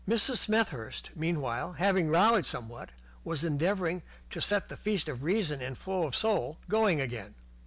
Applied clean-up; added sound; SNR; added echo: none; none; none; none.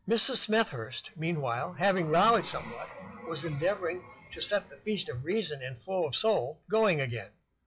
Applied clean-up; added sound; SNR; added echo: classical method WPE with log-MMSE.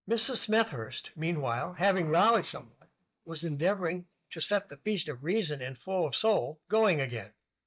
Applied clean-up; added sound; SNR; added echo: neural mask model DeepFilterNet 3.